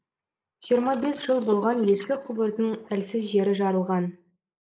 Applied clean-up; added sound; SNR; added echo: neural mask model Resemble Enhance denoiser.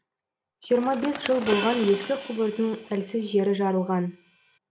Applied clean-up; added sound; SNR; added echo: none; Bird + Hi-hat; 10 dB; none.